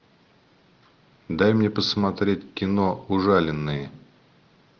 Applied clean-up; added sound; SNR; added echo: none; none; none; none.